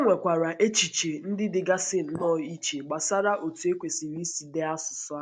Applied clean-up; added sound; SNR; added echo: neural mask model DeepFilterNet 3.